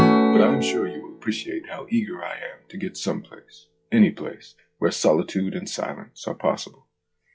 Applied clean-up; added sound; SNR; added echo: classical method log-MMSE.